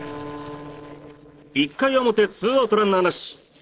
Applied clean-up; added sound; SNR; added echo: neural separator model SepFormer DNS4.